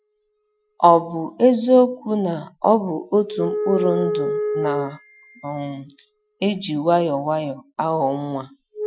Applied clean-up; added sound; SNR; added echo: classical method Wiener filter.